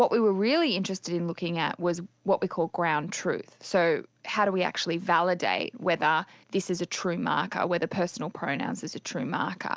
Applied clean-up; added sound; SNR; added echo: none; none; none; none.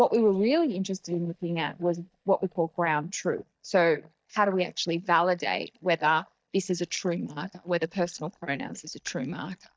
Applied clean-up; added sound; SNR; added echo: neural mask model DeepFilterNet 3.